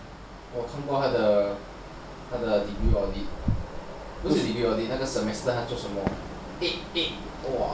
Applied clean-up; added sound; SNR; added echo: none; Fireworks; 18 dB; none.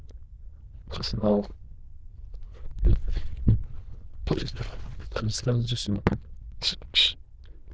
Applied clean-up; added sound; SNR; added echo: neural diffusion model UNIVERSE++.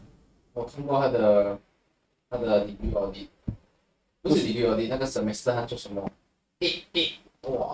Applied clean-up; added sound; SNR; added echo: neural mask model RNNoise.